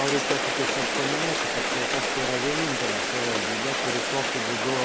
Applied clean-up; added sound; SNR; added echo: none; Rain; -4 dB; none.